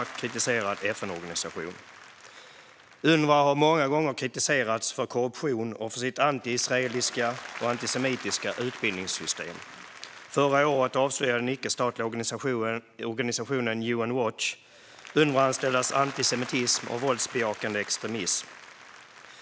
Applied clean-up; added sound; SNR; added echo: none; Applause; 17 dB; none.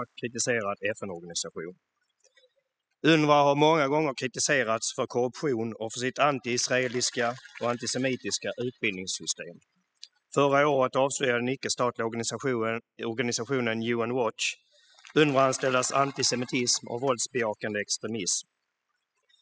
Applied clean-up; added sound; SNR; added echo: classical method spectral subtraction.